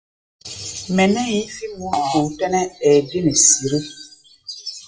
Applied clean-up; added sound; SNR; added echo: classical method WPE with log-MMSE.